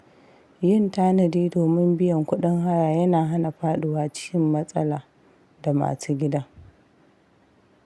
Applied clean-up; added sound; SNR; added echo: none; none; none; none.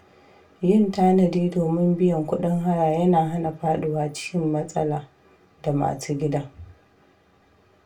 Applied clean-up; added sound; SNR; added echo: none; none; none; reverberation time 0.2 s.